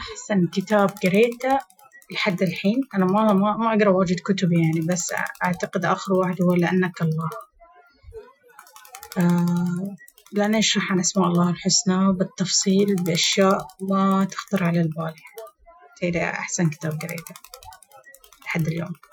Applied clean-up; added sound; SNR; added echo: classical method Wiener filter.